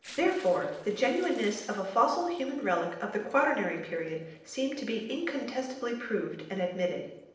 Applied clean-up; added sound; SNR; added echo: neural separator model SepFormer DNS4.